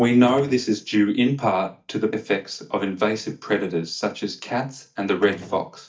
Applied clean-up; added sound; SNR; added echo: neural mask model DeepFilterNet 3.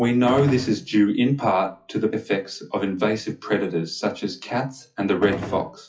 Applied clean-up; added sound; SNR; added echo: classical method WPE with log-MMSE.